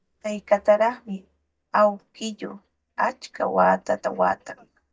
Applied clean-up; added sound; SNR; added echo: neural mask model DeepFilterNet 3.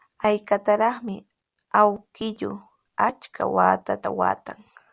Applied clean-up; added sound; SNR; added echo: none; none; none; none.